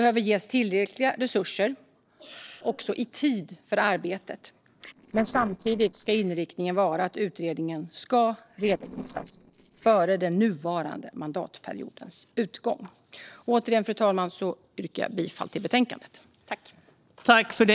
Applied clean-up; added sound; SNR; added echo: neural separator model SepFormer DNS4.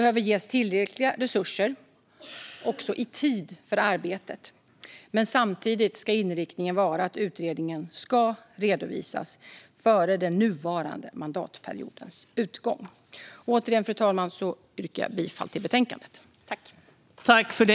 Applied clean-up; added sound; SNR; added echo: none; none; none; none.